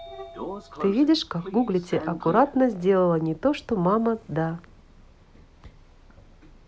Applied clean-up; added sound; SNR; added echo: none; Sliding door / Train; 16 dB; none.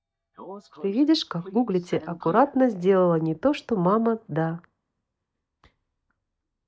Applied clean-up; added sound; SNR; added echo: neural mask model DeepFilterNet 3.